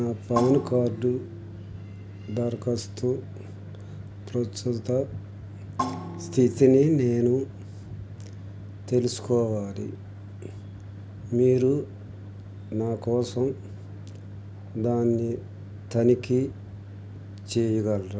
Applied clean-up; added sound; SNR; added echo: none; Percussion; 12 dB; none.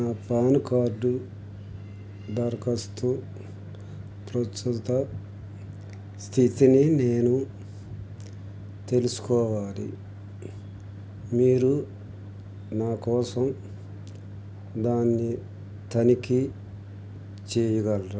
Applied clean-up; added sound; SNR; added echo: none; none; none; none.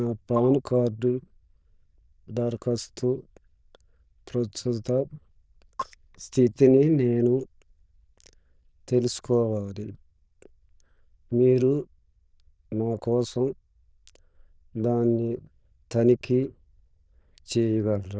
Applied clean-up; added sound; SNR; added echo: neural diffusion model UNIVERSE++.